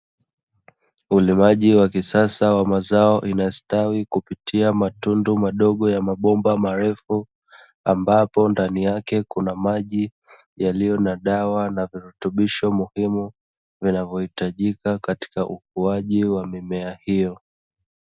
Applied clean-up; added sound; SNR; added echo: none; none; none; none.